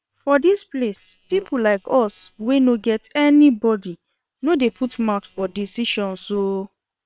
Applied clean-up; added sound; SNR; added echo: neural separator model SepFormer WHAM!.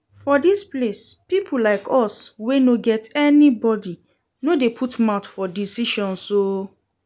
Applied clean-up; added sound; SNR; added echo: none; none; none; none.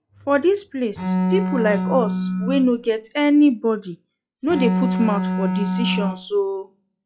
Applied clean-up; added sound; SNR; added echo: classical method log-MMSE.